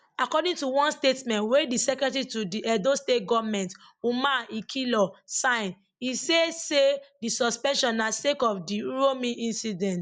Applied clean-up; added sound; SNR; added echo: none; none; none; none.